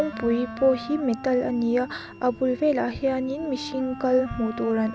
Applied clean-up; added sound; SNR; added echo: none; Wind instrument, woodwind instrument; 14 dB; none.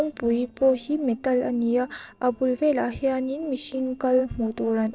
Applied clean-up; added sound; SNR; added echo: neural separator model SepFormer DNS4.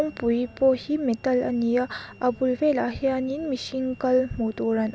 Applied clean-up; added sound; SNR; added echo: none; none; none; none.